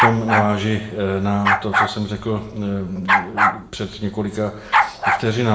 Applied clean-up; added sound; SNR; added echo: none; Bark; 0 dB; reverberation time 0.7 s.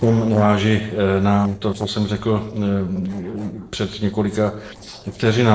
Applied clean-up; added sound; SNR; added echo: neural separator model SepFormer DNS4.